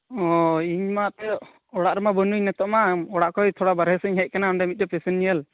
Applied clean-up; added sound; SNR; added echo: none; none; none; none.